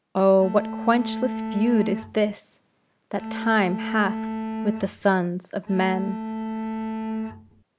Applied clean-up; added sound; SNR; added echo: none; Bowed string instrument; 5 dB; none.